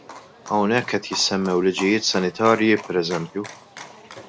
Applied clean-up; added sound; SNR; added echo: none; Livestock, farm animals, working animals; 17 dB; none.